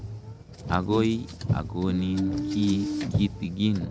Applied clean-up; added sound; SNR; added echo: none; Car; 2 dB; none.